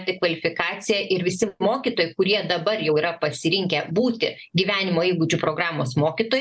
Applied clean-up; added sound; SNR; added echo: none; none; none; none.